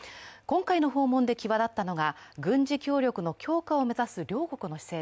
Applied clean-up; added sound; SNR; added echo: none; none; none; none.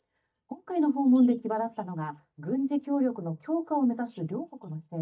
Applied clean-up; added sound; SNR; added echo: neural mask model DeepFilterNet 3.